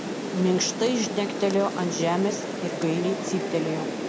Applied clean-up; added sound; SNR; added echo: none; Rain; 4 dB; none.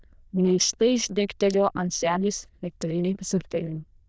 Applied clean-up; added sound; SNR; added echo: neural diffusion model UNIVERSE++.